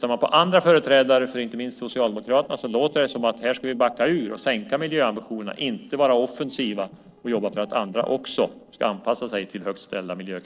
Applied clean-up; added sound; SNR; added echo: neural separator model SepFormer DNS4.